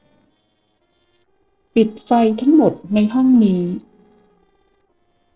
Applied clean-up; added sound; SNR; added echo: neural separator model SepFormer DNS4.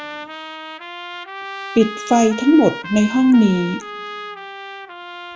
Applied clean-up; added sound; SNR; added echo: none; Trumpet; 12 dB; reverberation time 0.4 s.